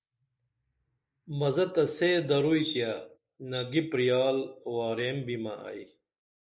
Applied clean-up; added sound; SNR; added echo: neural mask model Resemble Enhance denoiser.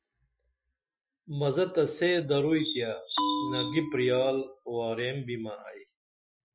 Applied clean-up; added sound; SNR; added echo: classical method Wiener filter.